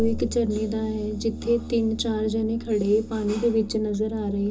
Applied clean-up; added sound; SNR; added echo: none; Brass instrument; 12 dB; reverberation time 0.2 s.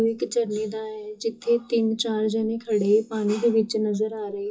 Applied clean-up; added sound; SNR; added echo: classical method WPE with log-MMSE.